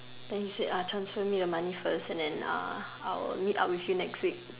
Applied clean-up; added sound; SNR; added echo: none; none; none; none.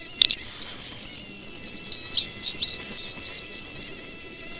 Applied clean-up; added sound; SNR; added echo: neural separator model SepFormer WHAMR!.